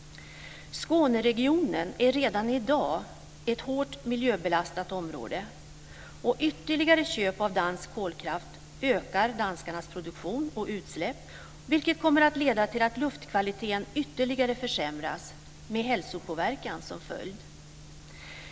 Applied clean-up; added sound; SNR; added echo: none; none; none; none.